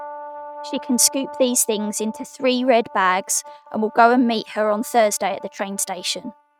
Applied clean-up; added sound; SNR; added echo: neural mask model RNNoise.